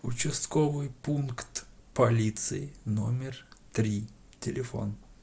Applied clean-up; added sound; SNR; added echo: none; none; none; none.